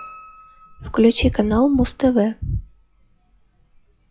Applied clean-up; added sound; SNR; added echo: classical method log-MMSE.